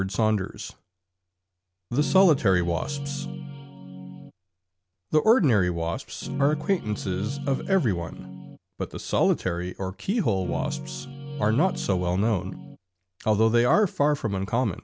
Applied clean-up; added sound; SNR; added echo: none; Guitar; 7 dB; none.